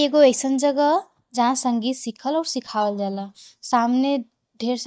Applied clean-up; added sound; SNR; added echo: neural mask model DeepFilterNet 3.